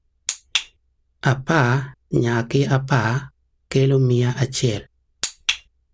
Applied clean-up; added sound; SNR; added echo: none; none; none; none.